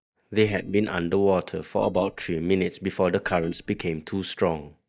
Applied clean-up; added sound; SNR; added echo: neural mask model DeepFilterNet 3.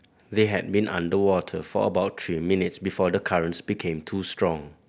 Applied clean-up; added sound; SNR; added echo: none; none; none; none.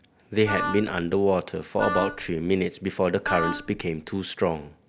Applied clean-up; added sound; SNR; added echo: none; Wind instrument, woodwind instrument; 6 dB; none.